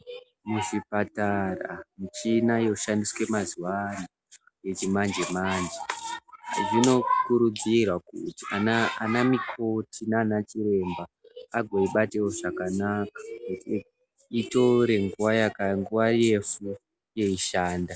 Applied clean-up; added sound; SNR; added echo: none; none; none; none.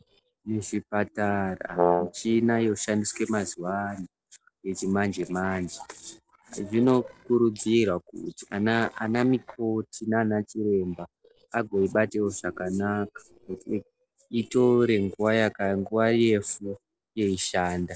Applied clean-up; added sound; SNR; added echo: neural separator model SepFormer DNS4.